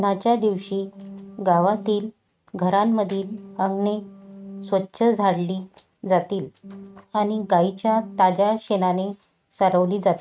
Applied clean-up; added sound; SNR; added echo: neural mask model RNNoise.